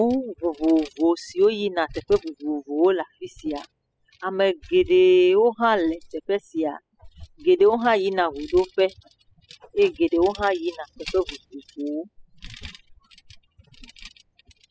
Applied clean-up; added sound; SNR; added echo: classical method spectral subtraction.